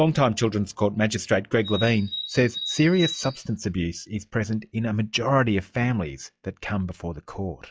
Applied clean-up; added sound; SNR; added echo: classical method log-MMSE.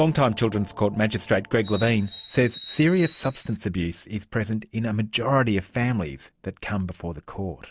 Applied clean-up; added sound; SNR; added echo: none; Bird; 9 dB; none.